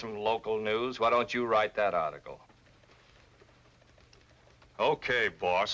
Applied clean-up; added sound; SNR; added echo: none; none; none; none.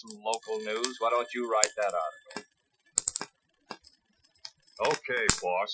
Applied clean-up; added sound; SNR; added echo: classical method Wiener filter.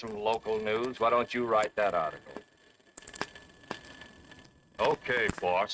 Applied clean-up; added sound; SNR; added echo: neural mask model RNNoise.